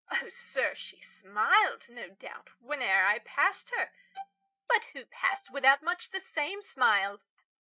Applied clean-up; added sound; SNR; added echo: neural mask model RNNoise.